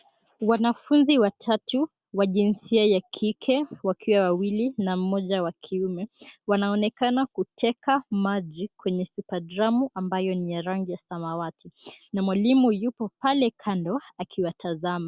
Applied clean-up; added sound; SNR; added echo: none; none; none; none.